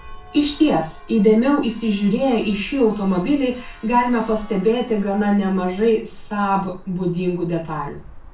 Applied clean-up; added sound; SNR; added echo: none; Church bell; 18 dB; reverberation time 0.3 s.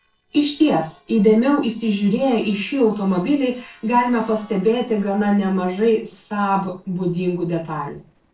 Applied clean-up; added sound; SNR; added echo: neural separator model SepFormer DNS4.